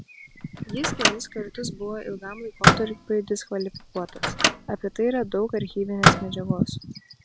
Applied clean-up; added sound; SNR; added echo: none; Microwave oven; -3 dB; none.